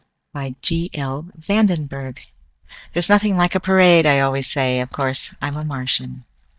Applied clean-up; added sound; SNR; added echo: neural mask model DeepFilterNet 3.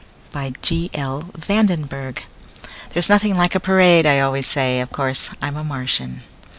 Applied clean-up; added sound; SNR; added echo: none; none; none; none.